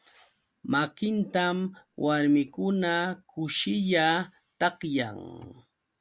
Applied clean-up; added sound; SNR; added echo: none; none; none; none.